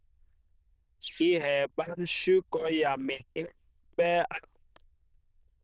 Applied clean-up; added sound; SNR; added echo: neural diffusion model UNIVERSE++.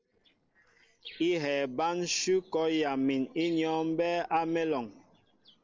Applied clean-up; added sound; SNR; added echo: neural separator model SepFormer DNS4.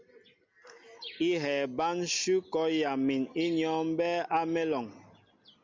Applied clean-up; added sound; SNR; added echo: none; none; none; none.